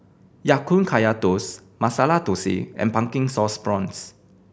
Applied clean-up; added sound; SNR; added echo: none; none; none; none.